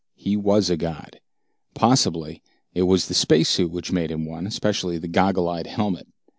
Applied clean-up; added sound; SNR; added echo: none; none; none; none.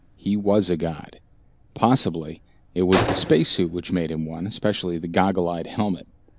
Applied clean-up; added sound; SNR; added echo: none; Gunshot, gunfire; 11 dB; none.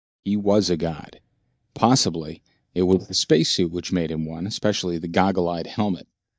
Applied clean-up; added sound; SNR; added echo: neural mask model DeepFilterNet 3.